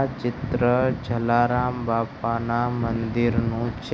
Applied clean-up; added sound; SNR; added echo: none; none; none; none.